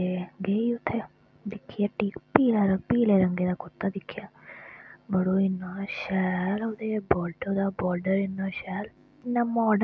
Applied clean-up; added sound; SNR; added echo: none; none; none; none.